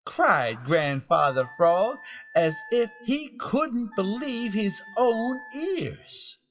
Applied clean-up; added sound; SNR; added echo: classical method WPE with log-MMSE.